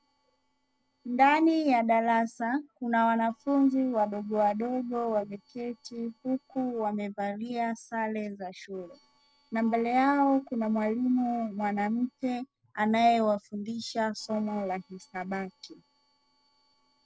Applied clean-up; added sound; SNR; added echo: neural separator model SepFormer DNS4.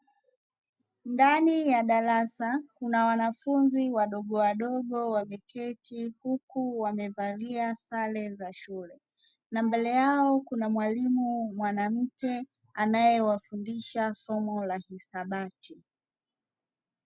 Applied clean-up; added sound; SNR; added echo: none; none; none; none.